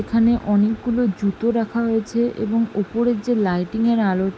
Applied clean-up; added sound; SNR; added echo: none; none; none; none.